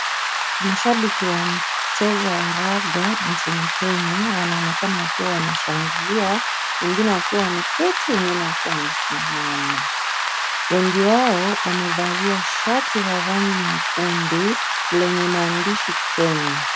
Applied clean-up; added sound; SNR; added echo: none; Rain; -1 dB; none.